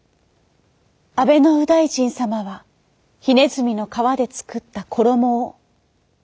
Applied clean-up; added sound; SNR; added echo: none; none; none; none.